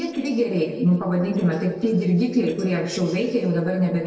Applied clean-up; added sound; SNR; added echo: neural separator model SepFormer DNS4.